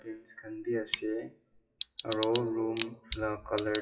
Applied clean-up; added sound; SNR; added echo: classical method WPE with log-MMSE.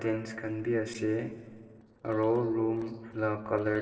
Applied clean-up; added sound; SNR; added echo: neural separator model SepFormer DNS4.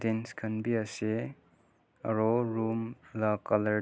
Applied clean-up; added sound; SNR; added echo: none; none; none; none.